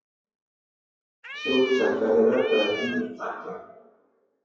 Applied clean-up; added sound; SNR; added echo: classical method WPE with log-MMSE.